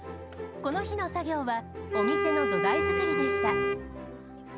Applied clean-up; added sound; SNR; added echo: none; Wind instrument, woodwind instrument; -3 dB; none.